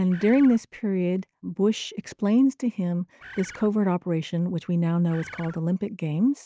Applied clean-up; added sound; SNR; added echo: none; Bird; 18 dB; none.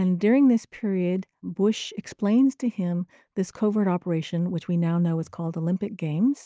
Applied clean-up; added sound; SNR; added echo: none; none; none; none.